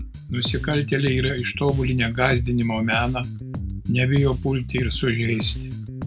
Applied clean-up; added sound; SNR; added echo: none; Bass guitar; 7 dB; none.